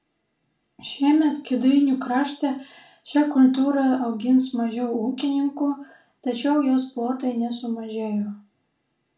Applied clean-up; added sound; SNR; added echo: none; none; none; reverberation time 0.3 s.